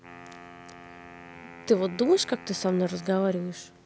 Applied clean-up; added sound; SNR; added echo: none; Wind instrument, woodwind instrument; 18 dB; none.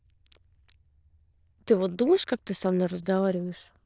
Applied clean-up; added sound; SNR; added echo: neural diffusion model UNIVERSE++.